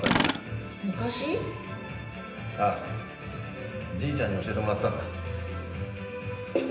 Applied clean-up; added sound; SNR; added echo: none; Tools; 2 dB; reverberation time 0.9 s.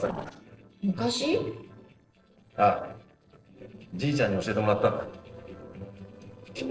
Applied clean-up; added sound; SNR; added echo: neural separator model SepFormer DNS4.